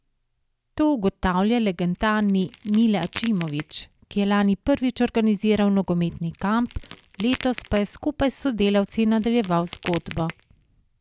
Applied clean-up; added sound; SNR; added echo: none; Crack; 18 dB; none.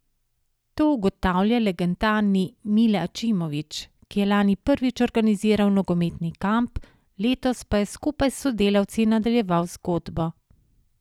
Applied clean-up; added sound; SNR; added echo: none; none; none; none.